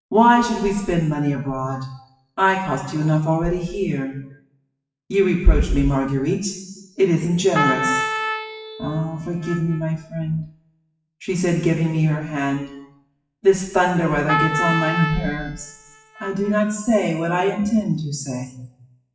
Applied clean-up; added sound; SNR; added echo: classical method WPE with log-MMSE.